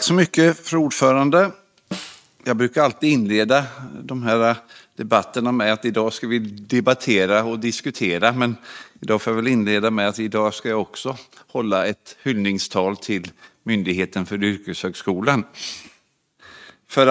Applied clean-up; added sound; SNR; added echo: neural mask model RNNoise.